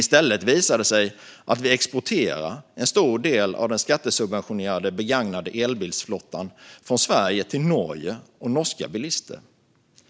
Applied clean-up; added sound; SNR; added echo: none; none; none; none.